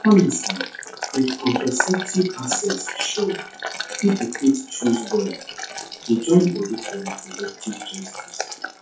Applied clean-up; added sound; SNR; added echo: classical method WPE with log-MMSE.